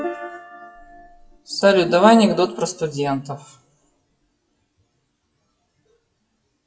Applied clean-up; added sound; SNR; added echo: classical method WPE with log-MMSE.